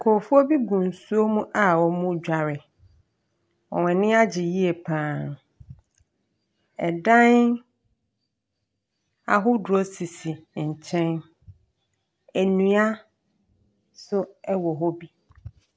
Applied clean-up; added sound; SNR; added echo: none; none; none; none.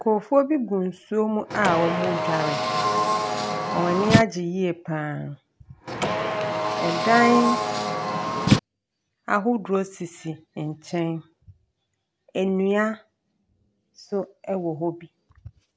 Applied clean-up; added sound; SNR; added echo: none; Car; -1 dB; none.